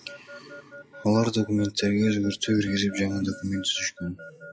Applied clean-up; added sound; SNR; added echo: classical method log-MMSE.